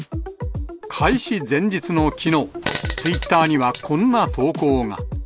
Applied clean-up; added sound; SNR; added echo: none; Fart; 8 dB; none.